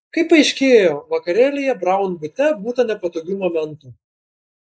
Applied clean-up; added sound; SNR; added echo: neural mask model Resemble Enhance denoiser.